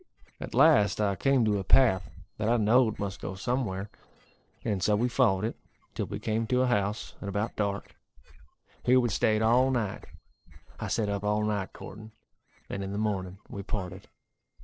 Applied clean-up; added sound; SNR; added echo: neural separator model SepFormer DNS4.